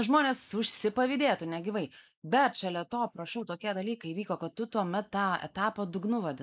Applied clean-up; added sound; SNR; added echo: neural mask model Resemble Enhance denoiser.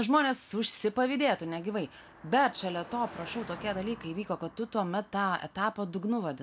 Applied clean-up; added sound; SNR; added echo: none; Car passing by; 20 dB; none.